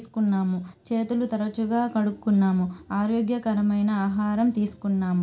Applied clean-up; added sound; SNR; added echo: none; none; none; none.